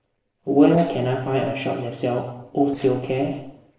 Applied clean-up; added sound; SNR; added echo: neural separator model SepFormer DNS4.